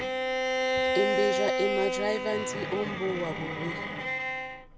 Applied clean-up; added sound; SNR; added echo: none; Bowed string instrument; -3 dB; none.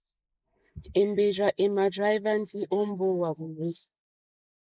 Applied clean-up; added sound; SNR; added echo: neural mask model Resemble Enhance denoiser.